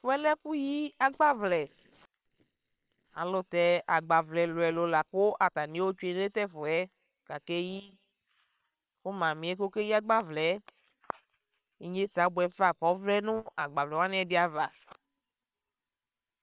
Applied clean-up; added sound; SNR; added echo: neural separator model SepFormer WHAM!.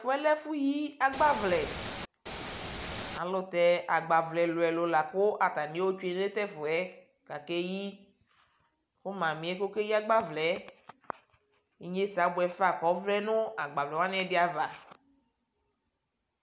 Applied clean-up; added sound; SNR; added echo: none; Ocean / Boat, Water vehicle; 8 dB; none.